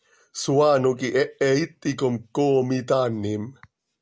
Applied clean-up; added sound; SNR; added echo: none; none; none; none.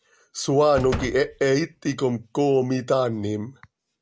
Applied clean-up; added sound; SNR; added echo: none; Slam; 12 dB; none.